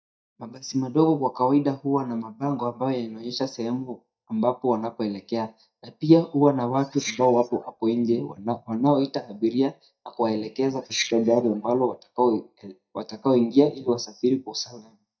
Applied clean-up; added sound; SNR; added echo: neural mask model DeepFilterNet 3.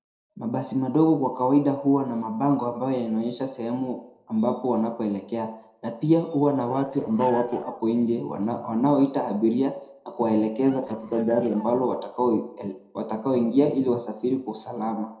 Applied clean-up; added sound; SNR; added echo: neural separator model SepFormer DNS4.